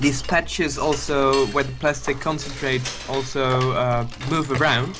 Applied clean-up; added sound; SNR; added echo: none; Cutlery, silverware / Dishes, pots, and pans; 10 dB; none.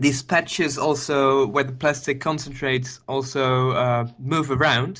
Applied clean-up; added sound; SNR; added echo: none; none; none; none.